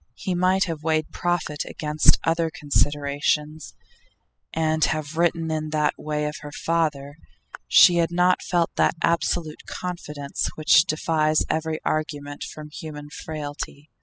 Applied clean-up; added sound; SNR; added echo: classical method spectral subtraction.